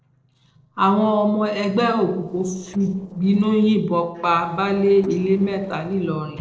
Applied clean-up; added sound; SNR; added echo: neural separator model SepFormer DNS4.